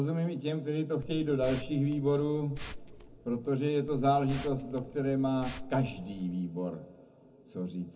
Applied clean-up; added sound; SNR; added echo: none; Liquid; 13 dB; reverberation time 0.3 s.